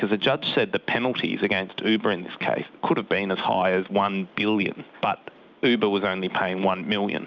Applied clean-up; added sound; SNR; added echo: none; none; none; none.